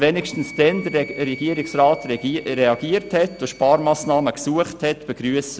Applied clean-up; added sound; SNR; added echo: none; Wind instrument, woodwind instrument; 20 dB; none.